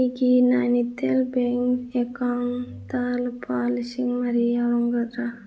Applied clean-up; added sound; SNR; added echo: none; none; none; none.